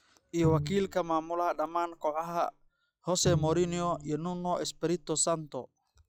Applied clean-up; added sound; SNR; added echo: classical method log-MMSE.